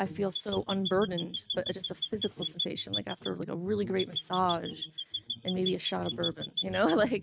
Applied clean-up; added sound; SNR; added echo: neural mask model RNNoise.